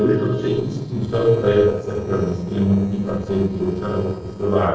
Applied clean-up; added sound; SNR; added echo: neural separator model SepFormer DNS4.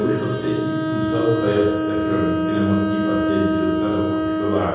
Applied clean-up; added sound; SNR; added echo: none; Bowed string instrument; -1 dB; reverberation time 1.3 s.